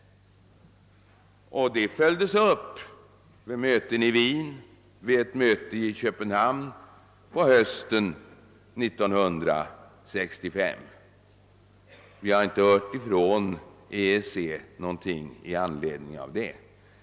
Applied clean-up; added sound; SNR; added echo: none; none; none; none.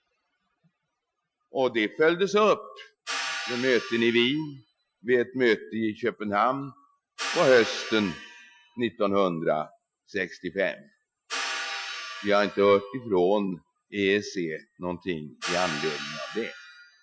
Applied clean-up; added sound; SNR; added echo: classical method Wiener filter.